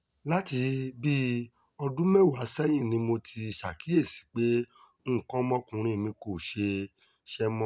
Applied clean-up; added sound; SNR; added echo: none; none; none; none.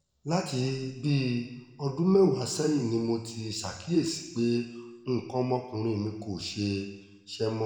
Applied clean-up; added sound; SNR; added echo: none; none; none; reverberation time 1.1 s.